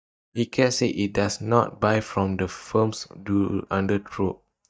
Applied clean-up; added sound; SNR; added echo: neural mask model DeepFilterNet 3.